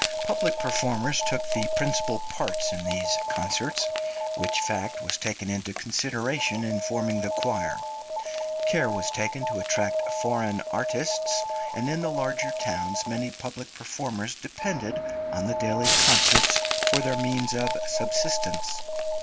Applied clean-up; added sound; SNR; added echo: none; Frying (food) + Alarm; -2 dB; none.